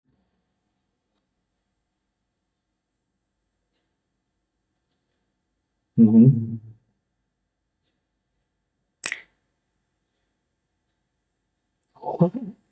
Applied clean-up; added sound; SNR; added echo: neural mask model DeepFilterNet 3.